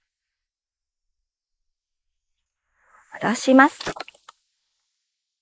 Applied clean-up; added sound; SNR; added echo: neural mask model Resemble Enhance denoiser.